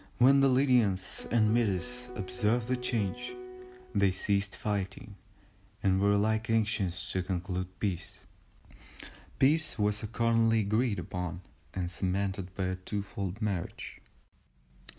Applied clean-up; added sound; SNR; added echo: none; Piano; 13 dB; none.